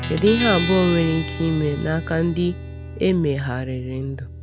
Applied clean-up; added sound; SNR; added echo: none; Guitar; 7 dB; none.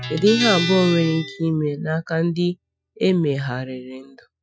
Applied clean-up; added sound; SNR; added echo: classical method Wiener filter.